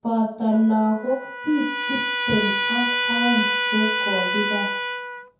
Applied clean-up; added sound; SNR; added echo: none; Trumpet; 1 dB; reverberation time 0.6 s.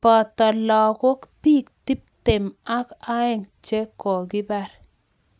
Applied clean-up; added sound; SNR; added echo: none; none; none; none.